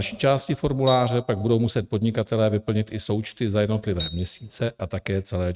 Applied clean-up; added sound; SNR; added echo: neural mask model RNNoise.